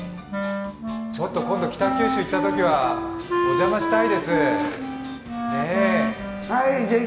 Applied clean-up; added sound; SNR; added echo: none; Wind instrument, woodwind instrument; 2 dB; reverberation time 1.7 s.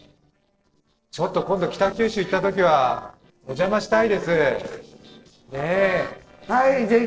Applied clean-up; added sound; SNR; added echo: neural separator model SepFormer DNS4.